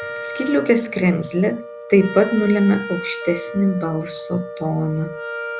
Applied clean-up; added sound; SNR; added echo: none; Wind instrument, woodwind instrument + Wind instrument, woodwind instrument; 11 dB; none.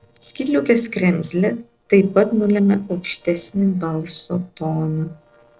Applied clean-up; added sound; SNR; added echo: neural separator model SepFormer DNS4.